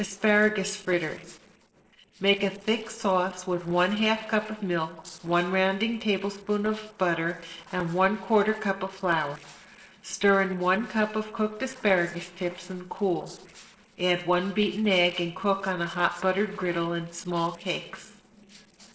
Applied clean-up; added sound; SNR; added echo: neural separator model SepFormer DNS4.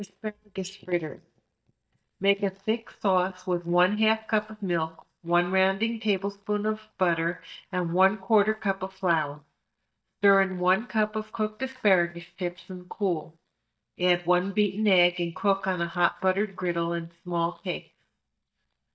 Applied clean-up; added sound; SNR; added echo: neural mask model DeepFilterNet 3.